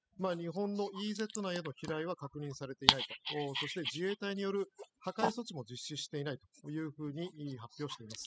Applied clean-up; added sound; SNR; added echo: classical method spectral subtraction.